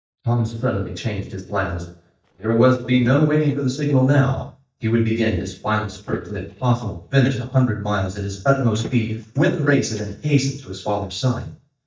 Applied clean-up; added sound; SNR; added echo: neural mask model DeepFilterNet 3.